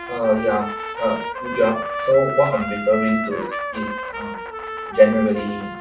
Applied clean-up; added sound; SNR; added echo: none; Trumpet; 8 dB; reverberation time 0.3 s.